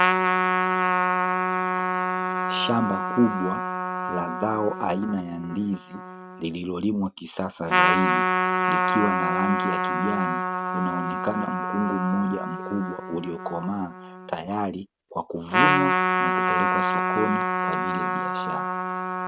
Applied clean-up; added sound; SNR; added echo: neural mask model RNNoise.